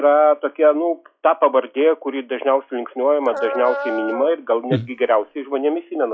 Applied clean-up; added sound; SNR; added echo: classical method log-MMSE.